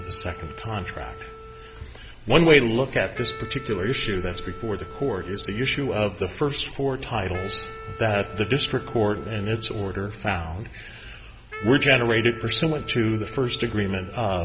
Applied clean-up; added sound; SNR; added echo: none; Wind instrument, woodwind instrument; 17 dB; none.